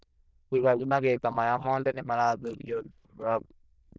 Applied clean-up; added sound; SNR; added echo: neural diffusion model UNIVERSE++.